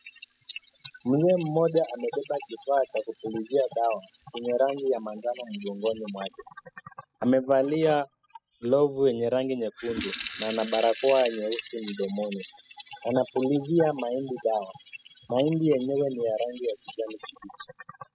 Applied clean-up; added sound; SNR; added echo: classical method spectral subtraction.